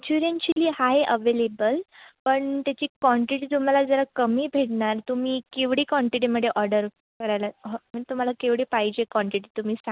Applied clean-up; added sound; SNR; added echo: none; none; none; none.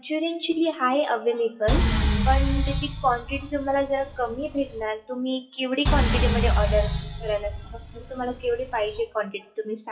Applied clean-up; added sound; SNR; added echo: classical method WPE with log-MMSE.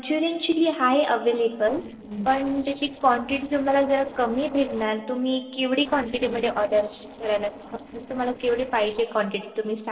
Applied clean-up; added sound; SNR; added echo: neural separator model SepFormer DNS4.